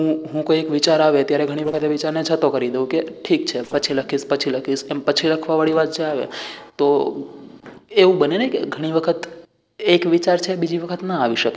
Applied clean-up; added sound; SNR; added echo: neural separator model SepFormer DNS4.